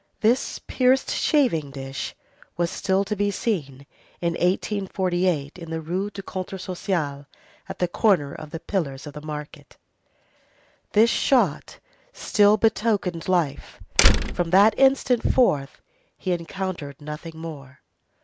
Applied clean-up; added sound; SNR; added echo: none; Slam; -4 dB; none.